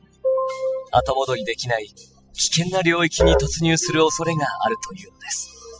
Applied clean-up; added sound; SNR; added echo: classical method spectral subtraction.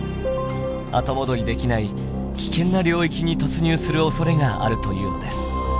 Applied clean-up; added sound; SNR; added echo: none; none; none; none.